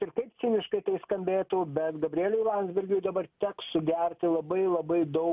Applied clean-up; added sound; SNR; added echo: none; none; none; none.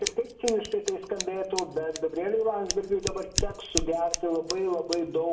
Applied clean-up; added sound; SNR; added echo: none; Scissors; 7 dB; reverberation time 0.6 s.